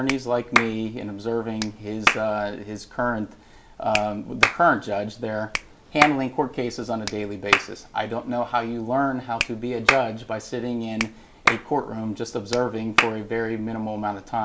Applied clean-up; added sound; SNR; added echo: none; Clapping; 3 dB; none.